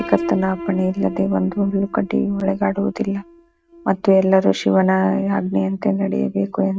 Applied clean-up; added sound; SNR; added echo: neural mask model RNNoise.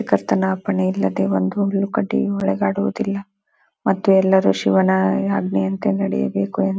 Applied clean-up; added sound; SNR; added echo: none; none; none; none.